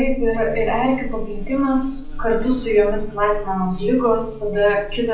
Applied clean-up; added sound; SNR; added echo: none; Buzz; 7 dB; reverberation time 0.6 s.